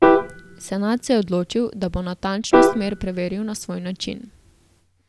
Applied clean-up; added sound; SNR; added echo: none; Piano; -2 dB; none.